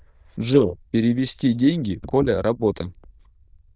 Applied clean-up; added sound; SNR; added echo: neural diffusion model UNIVERSE++.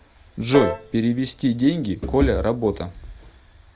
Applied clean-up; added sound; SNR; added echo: none; Piano; 9 dB; none.